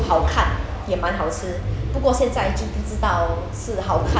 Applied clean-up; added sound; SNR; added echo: none; none; none; none.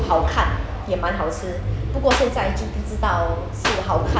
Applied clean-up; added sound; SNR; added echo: none; Clapping; 5 dB; reverberation time 1.1 s.